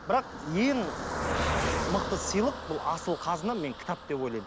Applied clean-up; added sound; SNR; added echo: none; Car passing by; 3 dB; none.